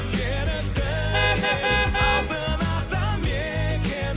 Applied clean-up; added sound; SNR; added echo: none; Vehicle horn, car horn, honking; 2 dB; none.